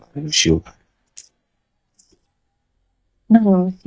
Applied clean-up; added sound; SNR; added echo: neural mask model DeepFilterNet 3.